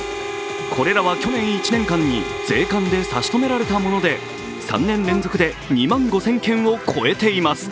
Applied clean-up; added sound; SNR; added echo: none; Brass instrument + Harmonica; 9 dB; none.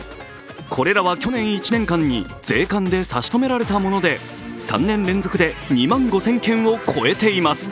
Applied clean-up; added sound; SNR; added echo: none; none; none; none.